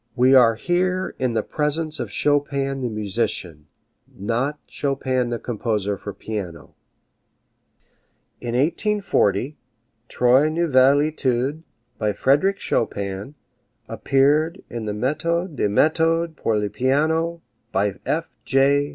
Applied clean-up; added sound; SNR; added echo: none; none; none; none.